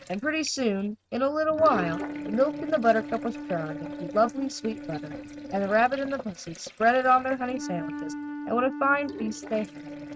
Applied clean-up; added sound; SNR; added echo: neural mask model RNNoise.